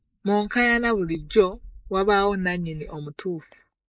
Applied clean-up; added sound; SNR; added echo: neural mask model Resemble Enhance denoiser.